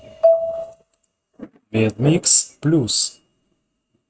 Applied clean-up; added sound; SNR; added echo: neural mask model RNNoise.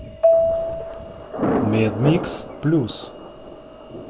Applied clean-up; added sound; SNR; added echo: none; Marimba, xylophone + Thunder; 0 dB; none.